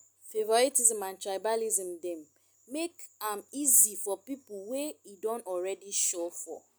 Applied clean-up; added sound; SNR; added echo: none; none; none; none.